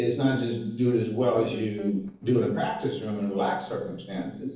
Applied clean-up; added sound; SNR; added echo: neural separator model SepFormer DNS4.